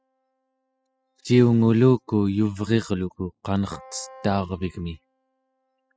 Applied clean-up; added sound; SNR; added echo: classical method spectral subtraction.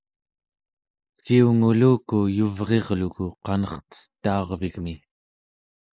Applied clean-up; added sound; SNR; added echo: neural mask model Resemble Enhance denoiser.